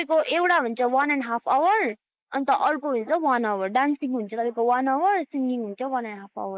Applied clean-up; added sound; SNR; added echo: neural mask model Resemble Enhance denoiser.